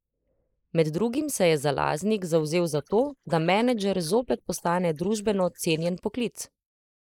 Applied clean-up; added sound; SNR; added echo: neural mask model Resemble Enhance denoiser.